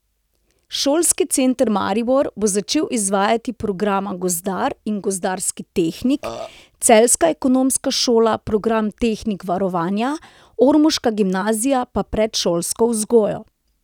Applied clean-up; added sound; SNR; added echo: none; Burping, eructation; 13 dB; none.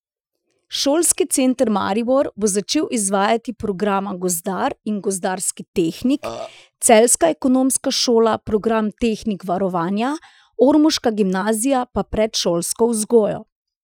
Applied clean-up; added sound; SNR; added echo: classical method Wiener filter.